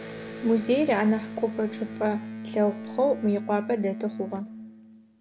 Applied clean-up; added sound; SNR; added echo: none; Electric guitar; 10 dB; none.